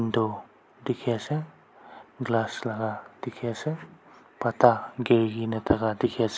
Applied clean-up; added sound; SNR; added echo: none; none; none; none.